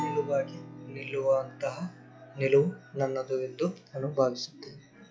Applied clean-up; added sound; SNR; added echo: classical method log-MMSE.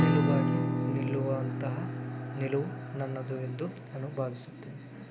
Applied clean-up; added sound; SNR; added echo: none; Acoustic guitar / Strum; -4 dB; none.